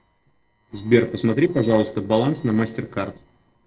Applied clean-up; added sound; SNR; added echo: neural separator model SepFormer DNS4.